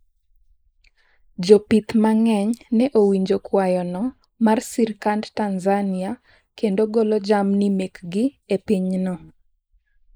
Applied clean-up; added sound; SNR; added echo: neural mask model Resemble Enhance denoiser.